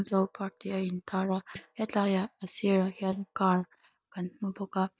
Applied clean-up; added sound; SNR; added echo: neural mask model DeepFilterNet 3.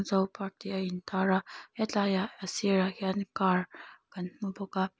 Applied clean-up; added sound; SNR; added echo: none; none; none; none.